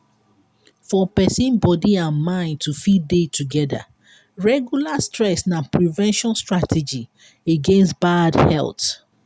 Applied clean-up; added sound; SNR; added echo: none; none; none; none.